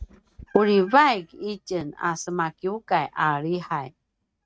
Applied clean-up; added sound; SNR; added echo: neural mask model RNNoise.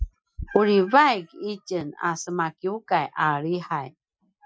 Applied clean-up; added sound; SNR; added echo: classical method Wiener filter.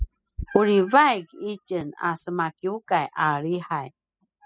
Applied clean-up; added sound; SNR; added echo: classical method spectral subtraction.